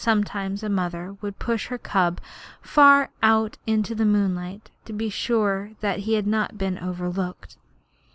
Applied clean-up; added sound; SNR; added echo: none; none; none; none.